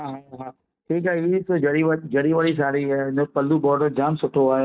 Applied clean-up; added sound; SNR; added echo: neural mask model DeepFilterNet 3.